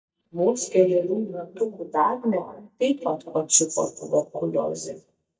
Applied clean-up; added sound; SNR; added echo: neural mask model DeepFilterNet 3.